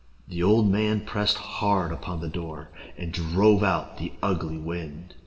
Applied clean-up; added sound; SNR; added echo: none; none; none; reverberation time 1.7 s.